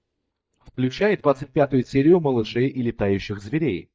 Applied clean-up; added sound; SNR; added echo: neural mask model DeepFilterNet 3.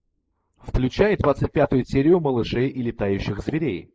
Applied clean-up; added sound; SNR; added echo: neural mask model Resemble Enhance denoiser.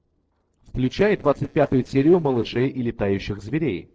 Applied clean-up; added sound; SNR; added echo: neural separator model SepFormer DNS4.